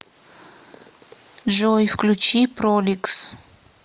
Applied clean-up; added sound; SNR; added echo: none; none; none; none.